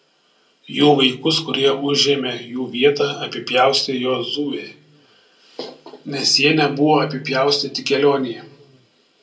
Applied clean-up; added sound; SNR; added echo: none; none; none; reverberation time 0.2 s.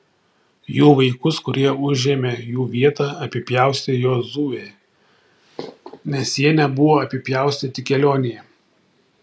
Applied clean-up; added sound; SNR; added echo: none; none; none; none.